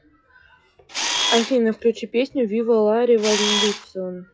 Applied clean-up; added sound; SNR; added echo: classical method log-MMSE.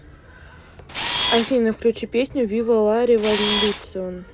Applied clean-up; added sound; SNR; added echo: none; Camera; 1 dB; none.